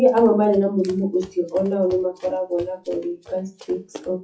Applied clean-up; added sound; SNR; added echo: classical method WPE with log-MMSE.